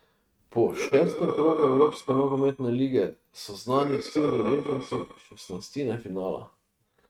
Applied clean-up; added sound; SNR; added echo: neural mask model RNNoise.